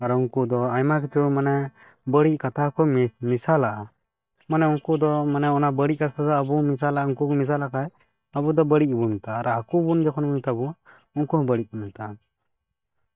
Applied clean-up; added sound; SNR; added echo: neural mask model DeepFilterNet 3.